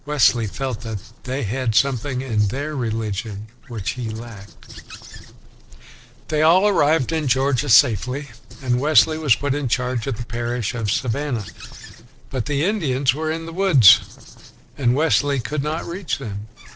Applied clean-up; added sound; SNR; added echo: neural separator model SepFormer DNS4.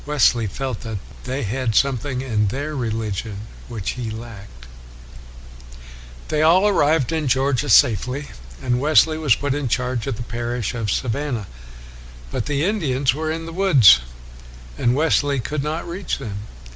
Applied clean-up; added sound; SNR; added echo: none; none; none; none.